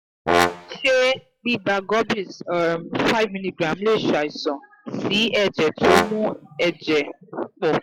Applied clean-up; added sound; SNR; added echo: classical method log-MMSE.